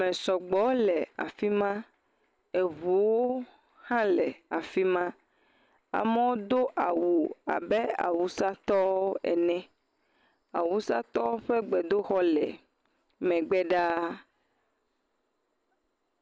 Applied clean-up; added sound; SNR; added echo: none; none; none; none.